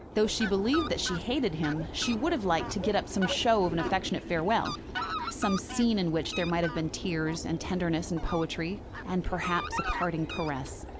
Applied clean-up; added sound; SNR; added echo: none; Fowl; 7 dB; none.